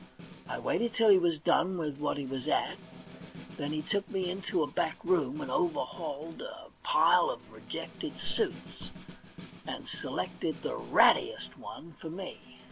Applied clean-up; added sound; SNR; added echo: none; Snare drum; 18 dB; none.